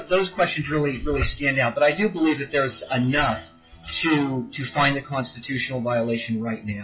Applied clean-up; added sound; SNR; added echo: classical method WPE with log-MMSE.